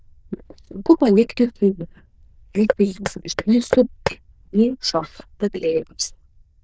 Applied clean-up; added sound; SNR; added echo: neural diffusion model UNIVERSE++.